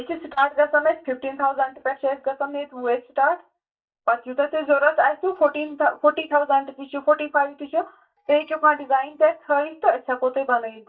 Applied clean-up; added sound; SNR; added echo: neural mask model DeepFilterNet 3.